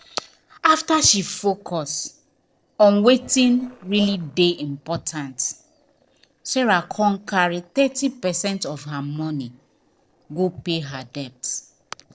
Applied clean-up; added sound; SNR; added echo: neural separator model SepFormer DNS4.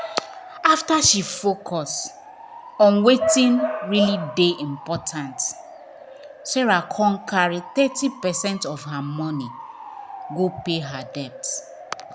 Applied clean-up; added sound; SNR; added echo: none; Bark / Motor vehicle (road) / Siren; 10 dB; none.